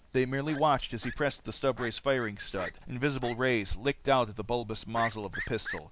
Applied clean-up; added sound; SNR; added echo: none; Fowl; 14 dB; none.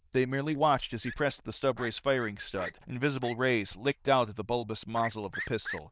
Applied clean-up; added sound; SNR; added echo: neural diffusion model UNIVERSE++.